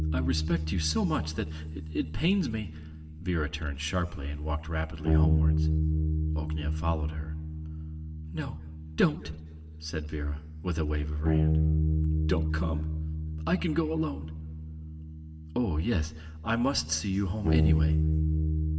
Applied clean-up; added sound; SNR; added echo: none; Bass guitar; -2 dB; reverberation time 1.6 s.